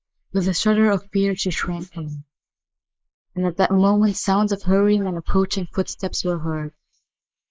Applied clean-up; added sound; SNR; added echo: neural mask model Resemble Enhance denoiser.